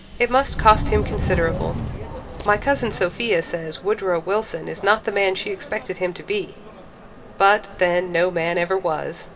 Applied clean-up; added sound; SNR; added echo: none; Subway, metro, underground; 9 dB; reverberation time 1.7 s.